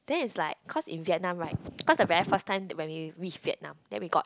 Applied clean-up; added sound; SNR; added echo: none; none; none; none.